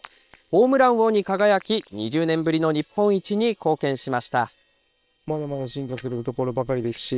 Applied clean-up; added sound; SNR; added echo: neural separator model SepFormer WHAM!.